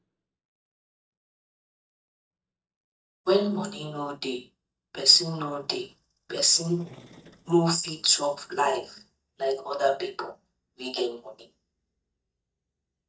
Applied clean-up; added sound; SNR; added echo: neural mask model DeepFilterNet 3.